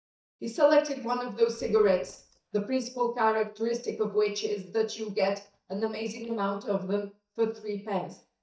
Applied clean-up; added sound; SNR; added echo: neural mask model DeepFilterNet 3.